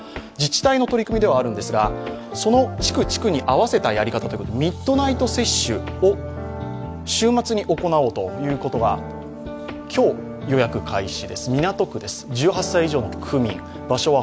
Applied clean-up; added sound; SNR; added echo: none; none; none; none.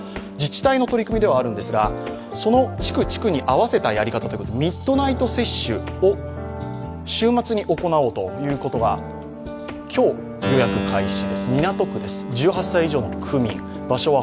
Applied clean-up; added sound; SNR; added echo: none; Keyboard (musical); 12 dB; none.